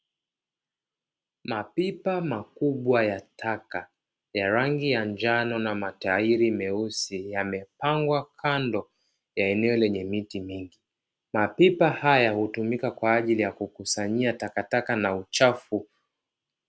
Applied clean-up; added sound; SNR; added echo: none; none; none; none.